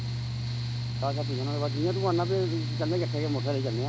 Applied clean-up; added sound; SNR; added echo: none; Mechanical fan; -1 dB; none.